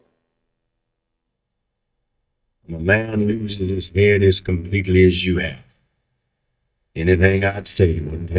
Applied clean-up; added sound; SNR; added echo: neural mask model DeepFilterNet 3.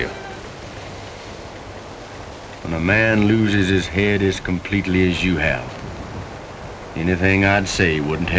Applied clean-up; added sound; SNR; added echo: none; none; none; none.